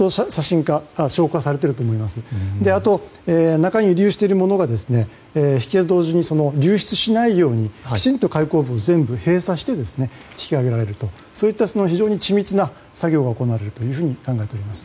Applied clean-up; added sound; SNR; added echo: none; none; none; none.